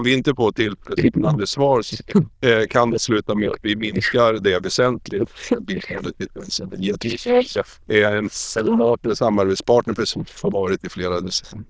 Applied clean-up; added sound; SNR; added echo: neural diffusion model UNIVERSE++.